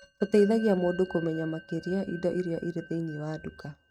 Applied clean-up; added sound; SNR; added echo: neural mask model RNNoise.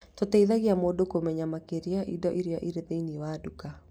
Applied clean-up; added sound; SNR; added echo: none; none; none; none.